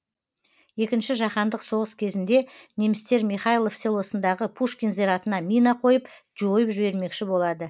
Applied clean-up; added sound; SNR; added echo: none; none; none; none.